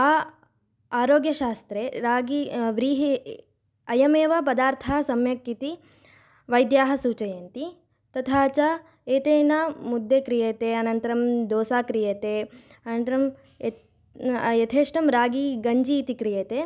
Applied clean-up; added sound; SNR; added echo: none; none; none; none.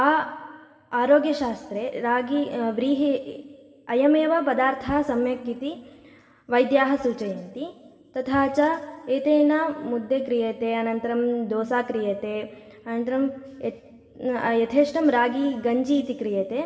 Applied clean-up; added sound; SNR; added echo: none; none; none; reverberation time 1.8 s.